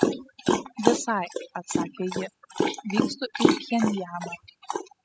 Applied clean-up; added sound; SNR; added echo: classical method spectral subtraction.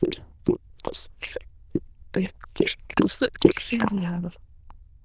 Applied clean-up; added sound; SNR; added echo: neural diffusion model UNIVERSE++.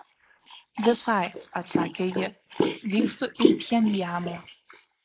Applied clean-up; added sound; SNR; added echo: neural mask model Resemble Enhance denoiser.